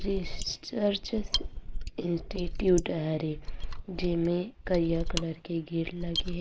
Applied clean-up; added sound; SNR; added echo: neural mask model Resemble Enhance denoiser.